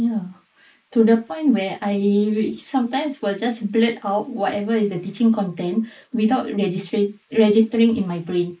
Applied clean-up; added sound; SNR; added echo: neural mask model Resemble Enhance denoiser.